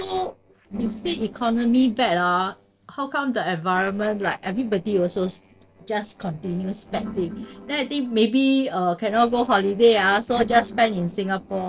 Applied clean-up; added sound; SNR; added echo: neural separator model SepFormer DNS4.